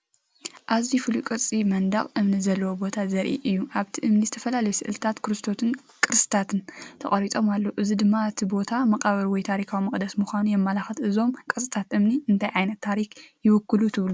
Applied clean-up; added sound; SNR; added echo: none; none; none; none.